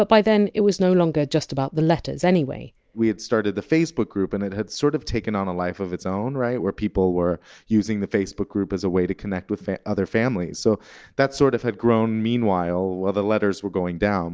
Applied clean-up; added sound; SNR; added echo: none; none; none; none.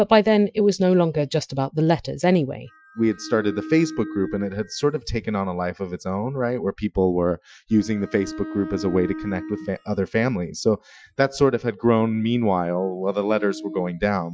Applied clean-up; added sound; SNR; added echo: classical method Wiener filter.